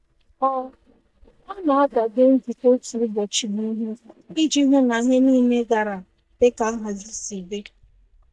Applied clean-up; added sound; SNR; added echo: neural mask model DeepFilterNet 3.